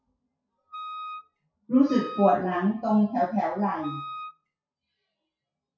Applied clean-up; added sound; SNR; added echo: classical method WPE with log-MMSE.